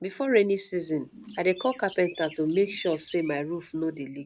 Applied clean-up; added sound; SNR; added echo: none; Chirp, tweet; 20 dB; none.